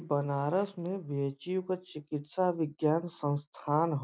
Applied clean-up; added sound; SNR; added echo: none; none; none; none.